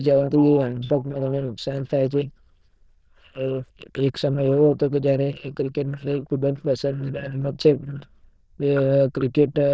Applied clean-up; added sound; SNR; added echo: neural diffusion model UNIVERSE++.